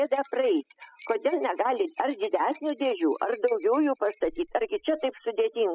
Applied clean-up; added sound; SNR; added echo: classical method spectral subtraction.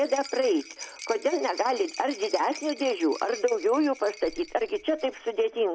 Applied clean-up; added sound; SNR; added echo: none; Rattle; 16 dB; none.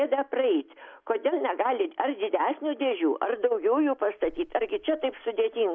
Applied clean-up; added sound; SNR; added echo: none; none; none; none.